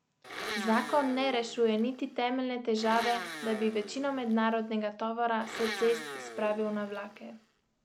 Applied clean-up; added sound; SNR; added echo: none; Domestic sounds, home sounds; 11 dB; none.